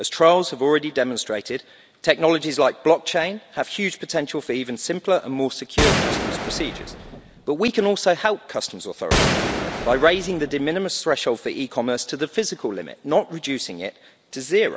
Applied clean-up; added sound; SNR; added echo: none; Gunshot, gunfire; 2 dB; none.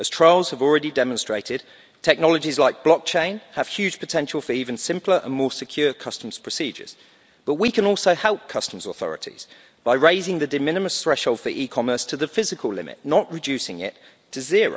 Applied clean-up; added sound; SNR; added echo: none; none; none; none.